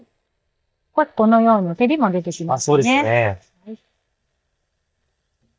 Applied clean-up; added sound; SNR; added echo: neural mask model DeepFilterNet 3.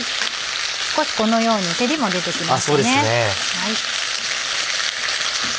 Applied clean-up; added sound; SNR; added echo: none; none; none; none.